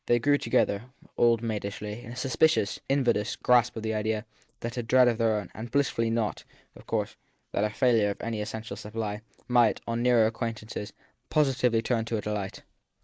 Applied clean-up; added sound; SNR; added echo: neural mask model Resemble Enhance denoiser.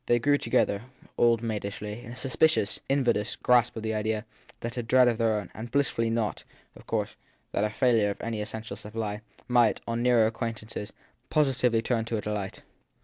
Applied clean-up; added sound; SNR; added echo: none; none; none; none.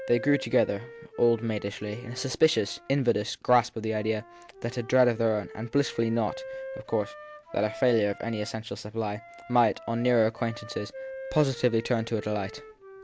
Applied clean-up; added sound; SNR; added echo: none; Wind instrument, woodwind instrument; 16 dB; none.